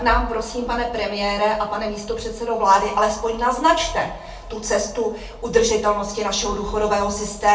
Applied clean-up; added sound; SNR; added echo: none; none; none; reverberation time 0.3 s.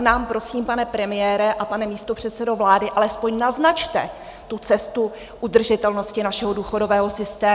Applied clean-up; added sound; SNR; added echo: none; none; none; none.